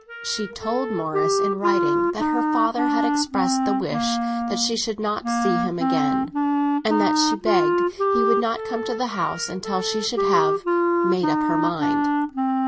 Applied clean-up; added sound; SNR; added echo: none; Wind instrument, woodwind instrument; -4 dB; none.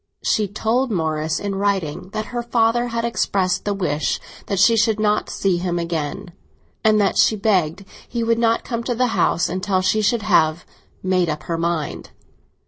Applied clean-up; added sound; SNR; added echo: none; none; none; none.